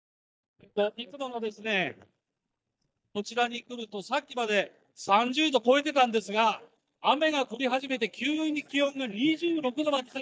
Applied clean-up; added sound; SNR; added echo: neural mask model DeepFilterNet 3.